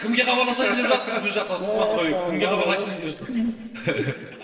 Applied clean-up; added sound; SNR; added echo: neural separator model SepFormer DNS4.